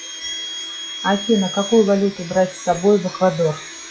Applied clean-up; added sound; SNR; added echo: classical method log-MMSE.